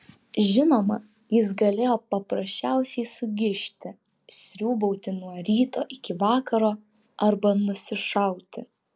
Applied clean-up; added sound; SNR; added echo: none; none; none; none.